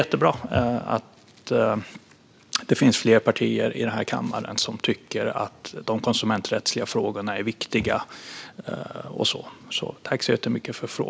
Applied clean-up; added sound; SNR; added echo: none; none; none; none.